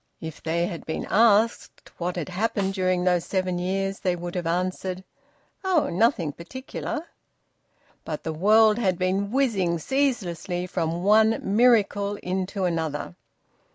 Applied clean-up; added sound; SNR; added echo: none; Snare drum; 18 dB; none.